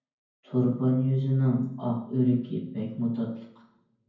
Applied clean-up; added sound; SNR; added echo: none; none; none; reverberation time 0.9 s.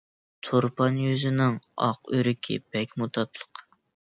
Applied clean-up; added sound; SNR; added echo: none; none; none; none.